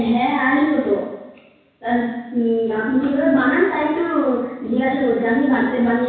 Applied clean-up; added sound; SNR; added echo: none; none; none; reverberation time 1.1 s.